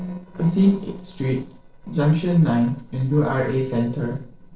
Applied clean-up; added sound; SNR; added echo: neural separator model SepFormer DNS4.